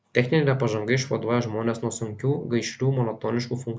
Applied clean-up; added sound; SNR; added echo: none; none; none; none.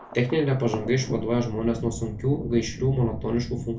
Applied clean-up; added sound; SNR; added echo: none; Thunder; 10 dB; reverberation time 0.2 s.